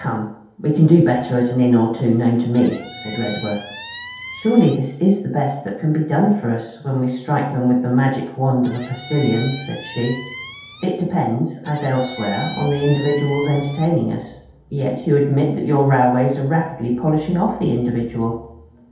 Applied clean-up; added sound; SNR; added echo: none; Squeak; 15 dB; reverberation time 0.8 s.